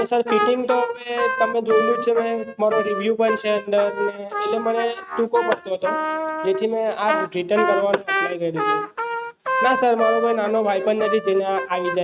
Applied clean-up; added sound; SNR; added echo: neural mask model RNNoise.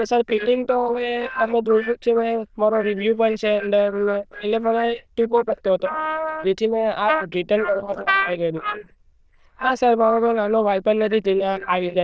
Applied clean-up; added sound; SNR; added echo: neural diffusion model UNIVERSE++.